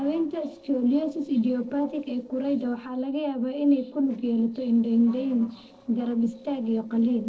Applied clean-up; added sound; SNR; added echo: neural separator model SepFormer DNS4.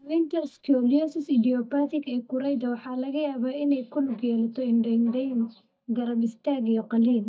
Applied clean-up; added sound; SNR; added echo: neural mask model DeepFilterNet 3.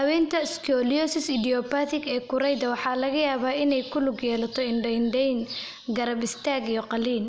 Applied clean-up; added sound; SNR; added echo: none; none; none; none.